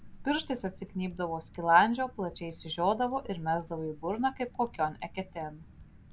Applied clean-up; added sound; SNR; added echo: none; Typing; 19 dB; none.